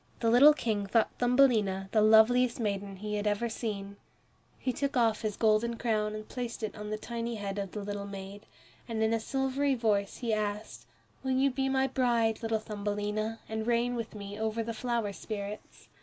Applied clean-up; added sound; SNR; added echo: none; none; none; none.